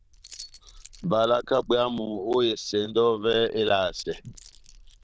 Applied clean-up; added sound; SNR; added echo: neural diffusion model UNIVERSE++.